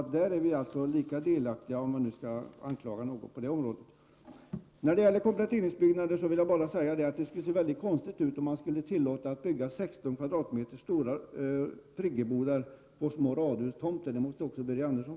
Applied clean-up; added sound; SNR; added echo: none; none; none; none.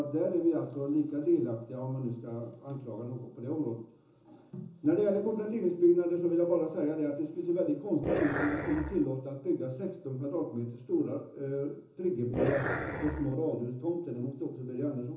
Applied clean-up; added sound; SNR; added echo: none; Growling; 1 dB; reverberation time 0.6 s.